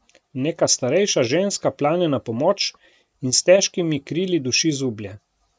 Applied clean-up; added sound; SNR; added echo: none; none; none; none.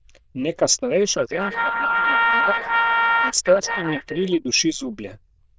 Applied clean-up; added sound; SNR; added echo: neural diffusion model UNIVERSE++.